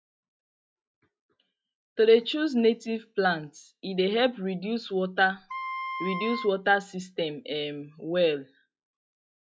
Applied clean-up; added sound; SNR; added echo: classical method log-MMSE.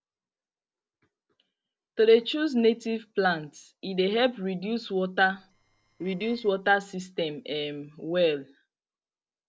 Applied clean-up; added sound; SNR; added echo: neural separator model SepFormer DNS4.